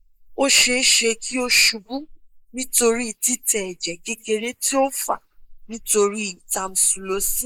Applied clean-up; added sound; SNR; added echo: neural mask model Resemble Enhance denoiser.